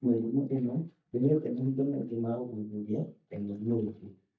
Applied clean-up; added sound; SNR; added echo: neural mask model DeepFilterNet 3.